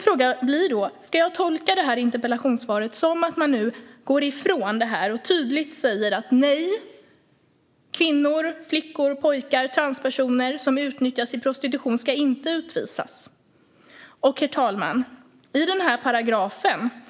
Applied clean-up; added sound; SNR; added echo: none; none; none; none.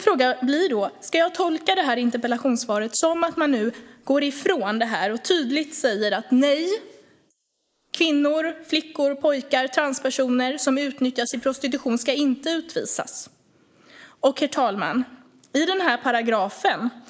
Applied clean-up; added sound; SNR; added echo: neural mask model Resemble Enhance denoiser.